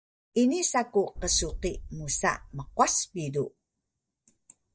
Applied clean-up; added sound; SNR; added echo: neural mask model DeepFilterNet 3.